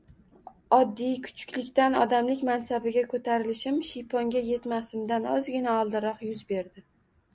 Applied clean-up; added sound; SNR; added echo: none; none; none; none.